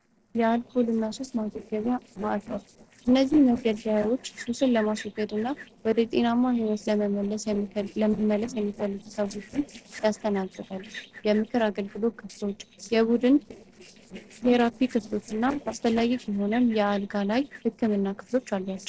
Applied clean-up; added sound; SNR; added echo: neural separator model SepFormer DNS4.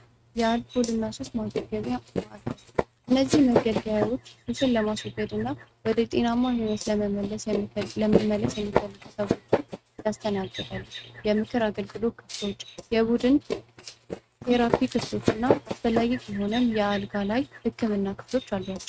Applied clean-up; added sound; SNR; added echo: neural mask model RNNoise.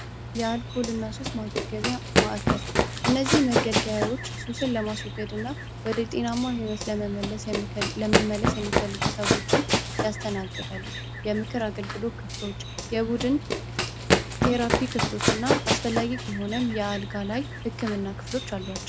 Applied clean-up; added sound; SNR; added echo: none; Run; -1 dB; none.